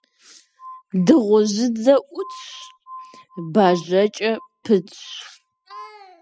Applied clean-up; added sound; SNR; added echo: classical method spectral subtraction.